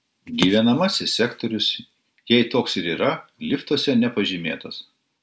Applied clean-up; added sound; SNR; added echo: none; none; none; none.